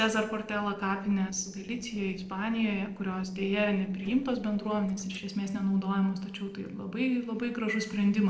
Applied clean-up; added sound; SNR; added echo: neural separator model SepFormer DNS4.